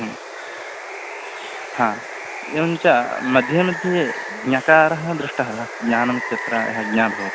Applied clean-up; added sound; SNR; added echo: none; Water; 9 dB; none.